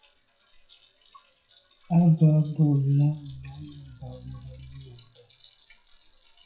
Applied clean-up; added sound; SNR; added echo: classical method WPE with log-MMSE.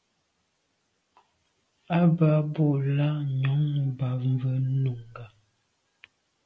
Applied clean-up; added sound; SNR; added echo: none; none; none; none.